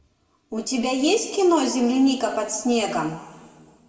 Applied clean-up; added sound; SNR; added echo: none; none; none; reverberation time 1.2 s.